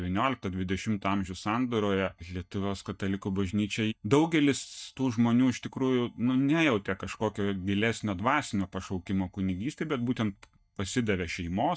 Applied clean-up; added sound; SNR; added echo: neural mask model DeepFilterNet 3.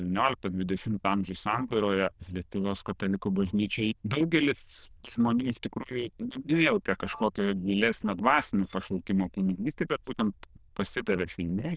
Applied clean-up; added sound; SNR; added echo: neural diffusion model UNIVERSE++.